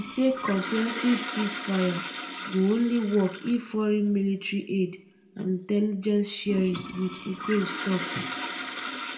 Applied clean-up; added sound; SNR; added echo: none; Toilet flush; 8 dB; reverberation time 1.1 s.